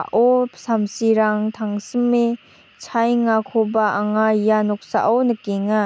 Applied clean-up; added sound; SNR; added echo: none; none; none; none.